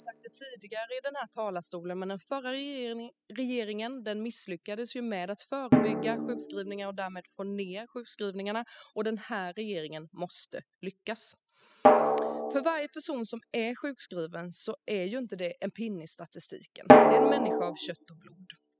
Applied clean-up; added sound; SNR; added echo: classical method spectral subtraction.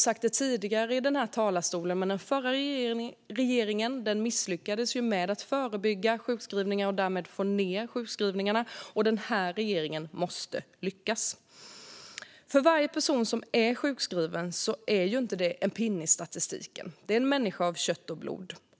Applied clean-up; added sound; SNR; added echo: none; none; none; none.